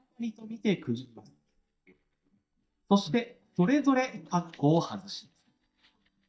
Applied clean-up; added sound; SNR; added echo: neural mask model DeepFilterNet 3.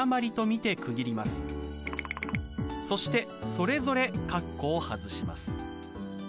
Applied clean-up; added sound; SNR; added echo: none; none; none; none.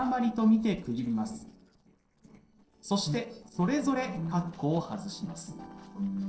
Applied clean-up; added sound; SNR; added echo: neural separator model SepFormer DNS4.